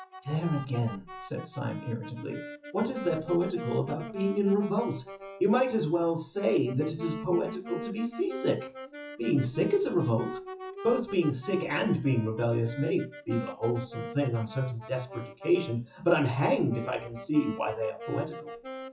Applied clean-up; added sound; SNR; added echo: classical method WPE with log-MMSE.